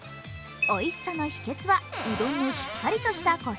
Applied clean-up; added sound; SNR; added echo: none; Cupboard open or close; 6 dB; none.